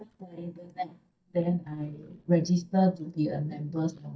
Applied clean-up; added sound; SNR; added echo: neural mask model DeepFilterNet 3.